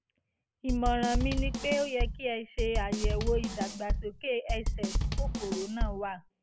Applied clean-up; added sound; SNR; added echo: none; Drum / Drum kit; -2 dB; none.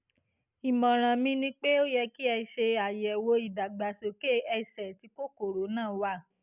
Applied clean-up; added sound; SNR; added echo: none; none; none; none.